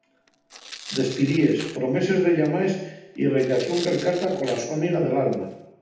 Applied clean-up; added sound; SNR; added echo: none; Tearing; 18 dB; reverberation time 0.8 s.